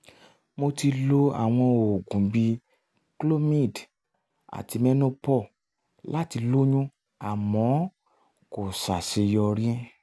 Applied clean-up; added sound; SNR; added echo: none; none; none; none.